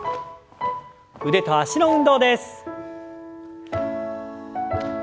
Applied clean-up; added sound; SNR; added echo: none; none; none; none.